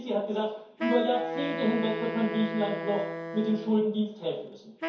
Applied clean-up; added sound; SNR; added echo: none; Wind instrument, woodwind instrument; 7 dB; reverberation time 0.6 s.